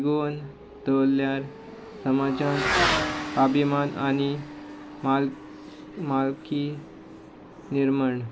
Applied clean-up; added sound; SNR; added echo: none; Motorcycle / Accelerating, revving, vroom; 7 dB; none.